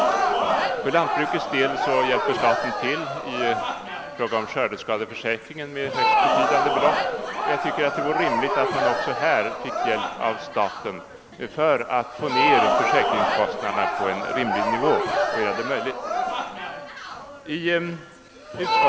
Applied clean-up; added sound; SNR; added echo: none; Crowd; -2 dB; none.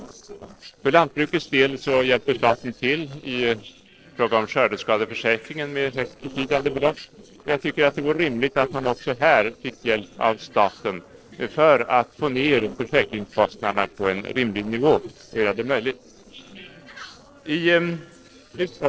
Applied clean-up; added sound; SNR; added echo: neural separator model SepFormer DNS4.